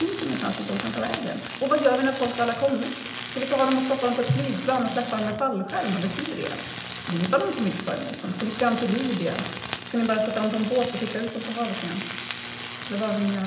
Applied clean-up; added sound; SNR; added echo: none; Tools; 10 dB; reverberation time 0.8 s.